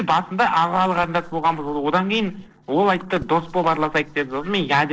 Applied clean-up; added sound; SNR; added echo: neural separator model SepFormer DNS4.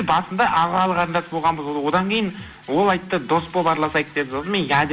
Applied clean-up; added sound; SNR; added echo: none; none; none; none.